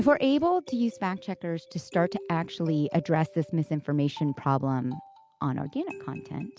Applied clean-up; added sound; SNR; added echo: none; none; none; none.